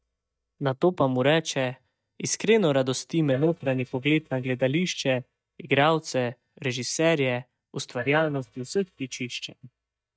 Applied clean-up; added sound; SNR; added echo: neural mask model DeepFilterNet 3.